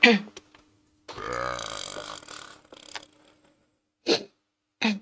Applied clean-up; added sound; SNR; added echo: neural mask model RNNoise.